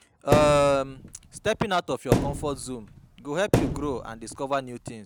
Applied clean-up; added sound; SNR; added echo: none; Thump, thud; 2 dB; none.